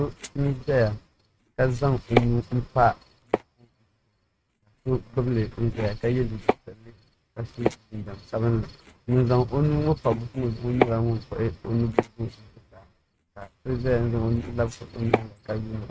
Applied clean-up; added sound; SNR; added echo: neural mask model RNNoise.